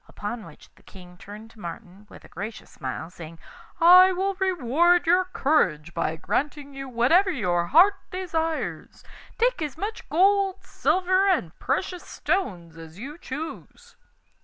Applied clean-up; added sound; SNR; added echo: none; none; none; none.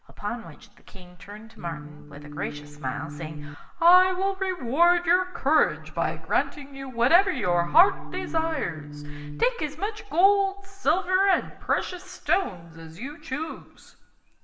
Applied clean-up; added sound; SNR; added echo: none; Organ; 12 dB; reverberation time 0.7 s.